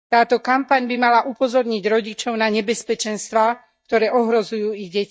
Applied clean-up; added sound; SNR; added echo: neural mask model DeepFilterNet 3.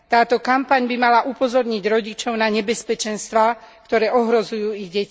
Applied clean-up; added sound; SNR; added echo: none; none; none; none.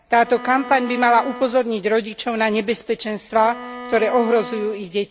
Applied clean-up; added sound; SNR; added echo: none; Bowed string instrument; 14 dB; none.